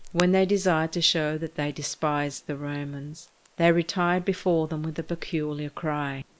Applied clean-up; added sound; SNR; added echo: neural mask model Resemble Enhance denoiser.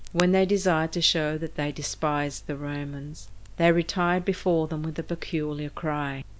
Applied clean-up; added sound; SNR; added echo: none; Crackle; 14 dB; none.